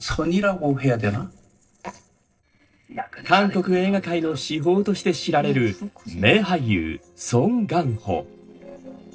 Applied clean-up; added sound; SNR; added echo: neural separator model SepFormer DNS4.